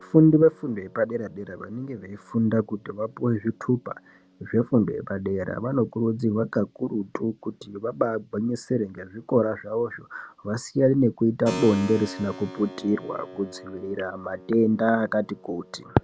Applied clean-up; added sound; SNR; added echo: none; Keyboard (musical); 20 dB; none.